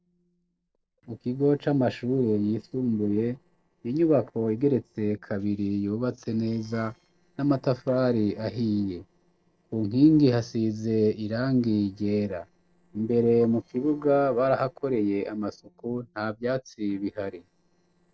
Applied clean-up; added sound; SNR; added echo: neural separator model SepFormer DNS4.